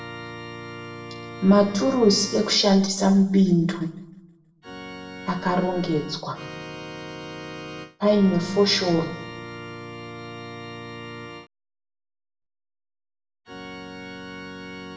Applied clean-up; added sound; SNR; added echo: none; Organ; 13 dB; reverberation time 0.7 s.